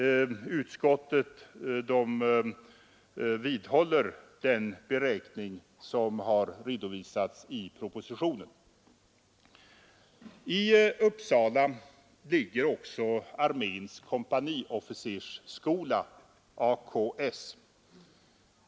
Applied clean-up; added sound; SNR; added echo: none; none; none; none.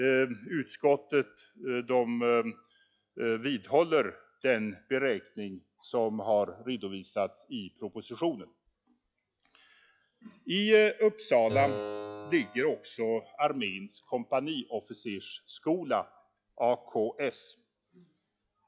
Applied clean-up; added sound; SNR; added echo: classical method log-MMSE.